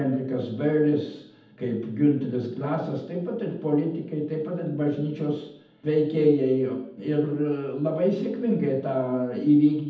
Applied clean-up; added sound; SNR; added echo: none; none; none; reverberation time 0.8 s.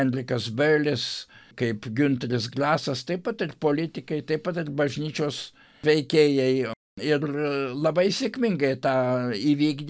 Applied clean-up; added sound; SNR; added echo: none; none; none; none.